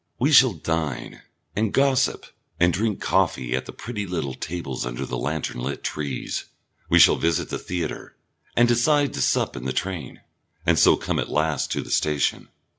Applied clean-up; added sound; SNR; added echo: none; none; none; none.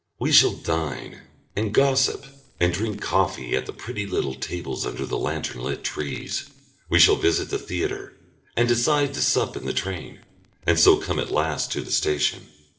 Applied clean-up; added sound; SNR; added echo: neural separator model SepFormer DNS4.